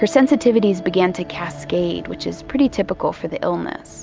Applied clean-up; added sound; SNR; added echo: none; none; none; none.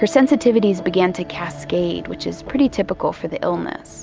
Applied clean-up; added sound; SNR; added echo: none; Walk, footsteps; 18 dB; none.